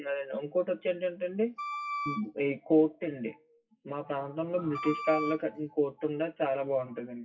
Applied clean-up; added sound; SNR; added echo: classical method WPE with log-MMSE.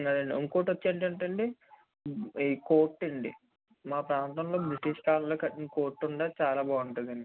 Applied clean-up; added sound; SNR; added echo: none; none; none; none.